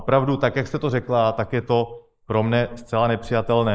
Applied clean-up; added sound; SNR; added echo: neural mask model Resemble Enhance denoiser.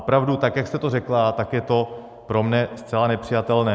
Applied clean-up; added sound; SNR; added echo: none; none; none; none.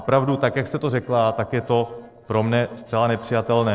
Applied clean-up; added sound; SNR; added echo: neural separator model SepFormer DNS4.